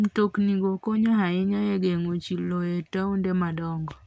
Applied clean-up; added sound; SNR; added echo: none; none; none; none.